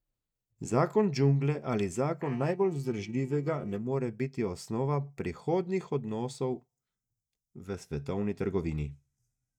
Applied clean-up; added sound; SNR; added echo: neural mask model DeepFilterNet 3.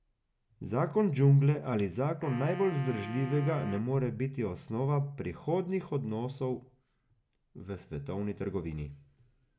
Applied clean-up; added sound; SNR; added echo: none; Wind instrument, woodwind instrument; 15 dB; none.